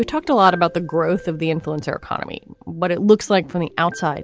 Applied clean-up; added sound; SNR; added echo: none; none; none; none.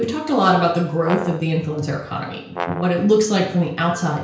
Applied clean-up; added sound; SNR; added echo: none; Brass instrument; 11 dB; reverberation time 0.5 s.